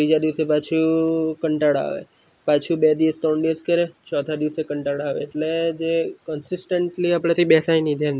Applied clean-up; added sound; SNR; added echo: none; none; none; none.